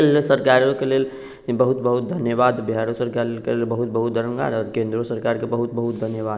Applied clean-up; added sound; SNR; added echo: none; none; none; none.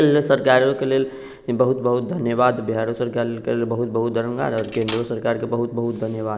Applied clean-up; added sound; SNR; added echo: none; Cutlery, silverware; 13 dB; none.